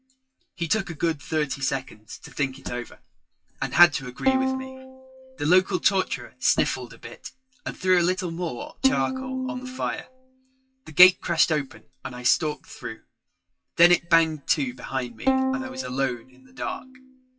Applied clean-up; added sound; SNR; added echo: classical method WPE with log-MMSE.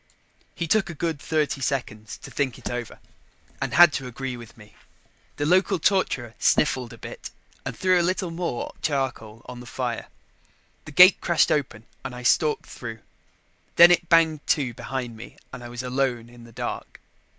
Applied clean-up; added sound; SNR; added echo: none; none; none; none.